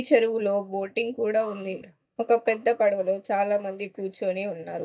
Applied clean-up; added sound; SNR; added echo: neural mask model DeepFilterNet 3.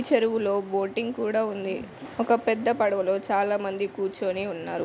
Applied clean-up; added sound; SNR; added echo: none; none; none; none.